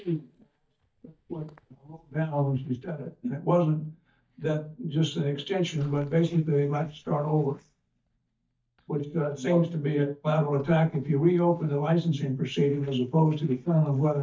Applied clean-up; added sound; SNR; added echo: neural mask model DeepFilterNet 3.